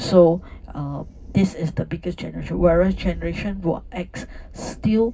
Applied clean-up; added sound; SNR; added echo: none; Thunder; 13 dB; reverberation time 0.4 s.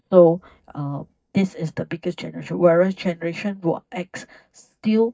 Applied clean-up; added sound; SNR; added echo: neural mask model DeepFilterNet 3.